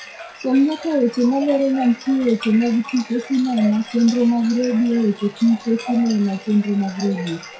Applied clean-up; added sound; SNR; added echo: classical method WPE with log-MMSE.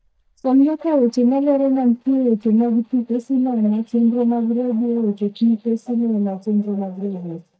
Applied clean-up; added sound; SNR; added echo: neural mask model DeepFilterNet 3.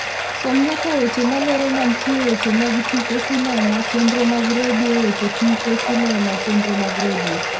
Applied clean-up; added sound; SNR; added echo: none; Bathtub (filling or washing); 4 dB; reverberation time 0.2 s.